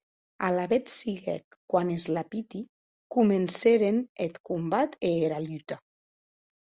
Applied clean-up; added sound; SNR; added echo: none; none; none; none.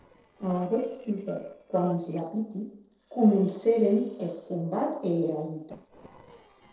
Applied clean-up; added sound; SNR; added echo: neural separator model SepFormer DNS4.